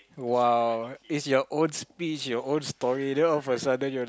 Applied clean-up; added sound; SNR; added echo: none; none; none; none.